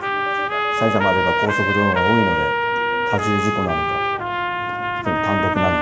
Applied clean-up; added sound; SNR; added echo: none; Trumpet; -3 dB; reverberation time 0.7 s.